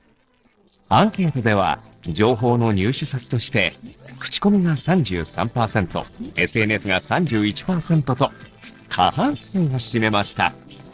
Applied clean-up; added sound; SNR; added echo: neural separator model SepFormer DNS4.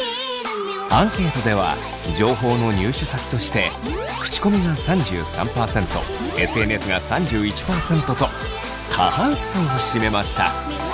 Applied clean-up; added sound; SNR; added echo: none; Gunshot, gunfire; 15 dB; none.